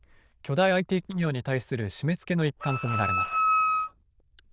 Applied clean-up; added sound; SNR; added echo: neural diffusion model UNIVERSE++.